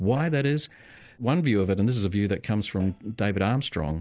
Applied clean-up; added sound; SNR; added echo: neural separator model SepFormer DNS4.